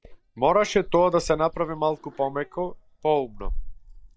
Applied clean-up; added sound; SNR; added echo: neural mask model DeepFilterNet 3.